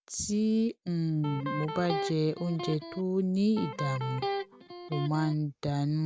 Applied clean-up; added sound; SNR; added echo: none; Electric guitar; 7 dB; none.